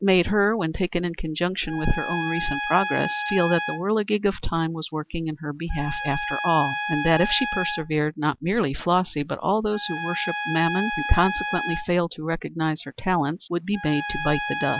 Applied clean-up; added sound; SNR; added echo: none; Trumpet; 8 dB; none.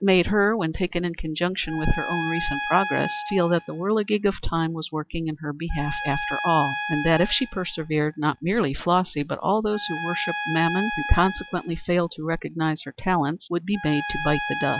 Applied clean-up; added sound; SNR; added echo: classical method log-MMSE.